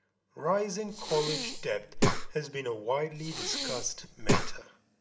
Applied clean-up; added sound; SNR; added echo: none; Breathing; -3 dB; reverberation time 1.4 s.